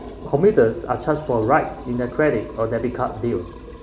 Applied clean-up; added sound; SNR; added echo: none; Liquid; 18 dB; none.